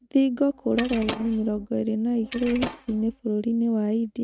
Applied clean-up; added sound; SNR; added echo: neural mask model RNNoise.